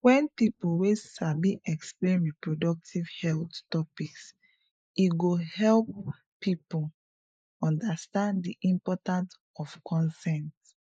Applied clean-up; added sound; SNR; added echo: neural mask model Resemble Enhance denoiser.